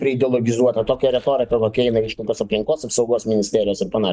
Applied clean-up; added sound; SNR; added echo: neural mask model DeepFilterNet 3.